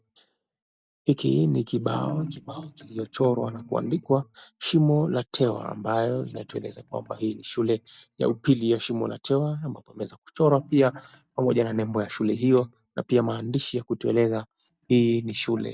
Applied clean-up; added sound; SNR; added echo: neural mask model DeepFilterNet 3.